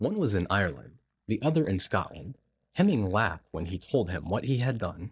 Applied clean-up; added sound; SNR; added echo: neural mask model DeepFilterNet 3.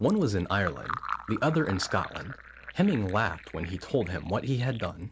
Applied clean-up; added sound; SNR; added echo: none; Fill (with liquid); 12 dB; none.